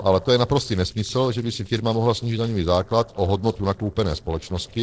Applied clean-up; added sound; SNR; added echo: neural separator model SepFormer DNS4.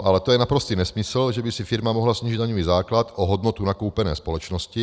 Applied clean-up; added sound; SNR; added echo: none; none; none; none.